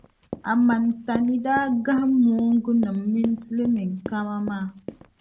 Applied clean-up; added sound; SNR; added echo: none; Run; 16 dB; none.